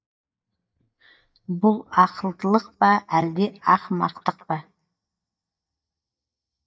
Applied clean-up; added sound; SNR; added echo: neural mask model DeepFilterNet 3.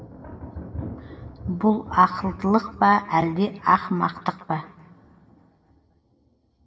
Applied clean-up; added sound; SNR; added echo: none; Thunder; 16 dB; reverberation time 2.4 s.